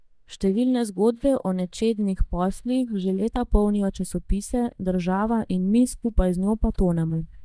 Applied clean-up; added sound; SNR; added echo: neural mask model DeepFilterNet 3.